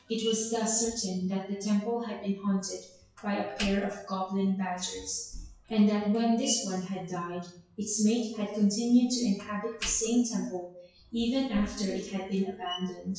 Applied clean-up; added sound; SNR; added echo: classical method WPE with log-MMSE.